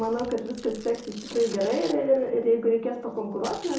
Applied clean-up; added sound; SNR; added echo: none; Tearing; 20 dB; reverberation time 0.6 s.